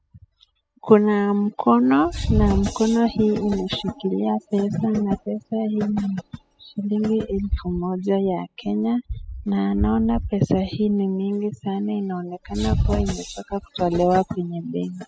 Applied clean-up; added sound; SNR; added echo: classical method spectral subtraction.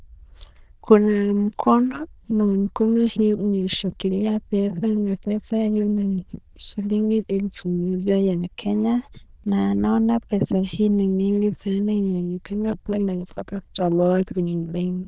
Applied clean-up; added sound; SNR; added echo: neural diffusion model UNIVERSE++.